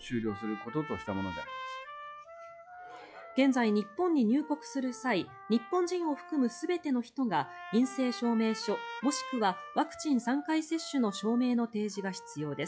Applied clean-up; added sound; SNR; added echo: classical method log-MMSE.